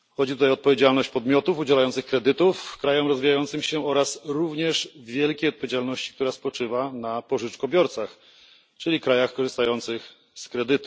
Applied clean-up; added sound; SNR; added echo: none; none; none; none.